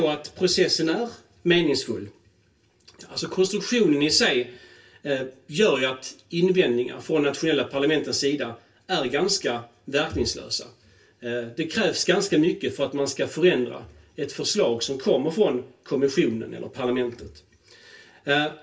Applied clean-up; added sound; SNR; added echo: none; none; none; reverberation time 0.2 s.